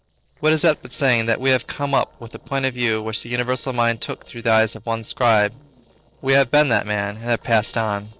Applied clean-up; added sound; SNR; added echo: neural separator model SepFormer DNS4.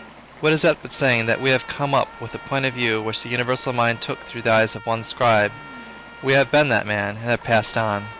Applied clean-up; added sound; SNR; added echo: none; Trumpet + Stream; 18 dB; none.